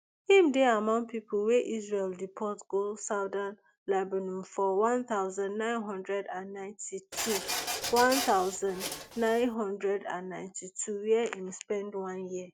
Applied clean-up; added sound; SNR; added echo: none; Printer; 6 dB; none.